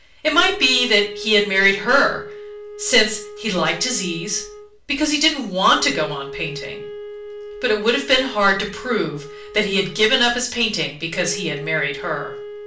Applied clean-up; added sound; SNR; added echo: none; Wind instrument, woodwind instrument; 14 dB; reverberation time 0.3 s.